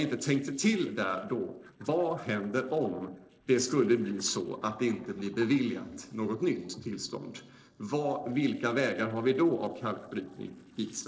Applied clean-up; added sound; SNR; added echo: neural separator model SepFormer DNS4.